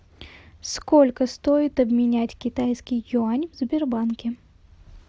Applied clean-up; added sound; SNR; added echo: none; none; none; none.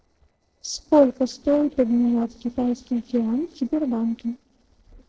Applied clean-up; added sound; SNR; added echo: neural separator model SepFormer DNS4.